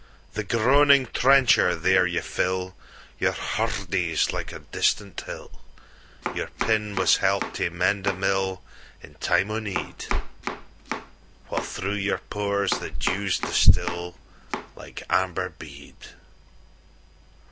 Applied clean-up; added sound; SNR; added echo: none; Domestic sounds, home sounds; 9 dB; none.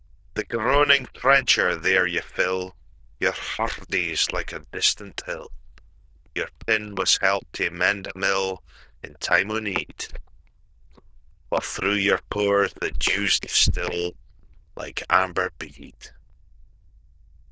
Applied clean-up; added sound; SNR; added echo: neural diffusion model UNIVERSE++.